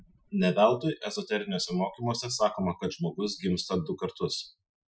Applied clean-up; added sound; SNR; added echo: classical method Wiener filter.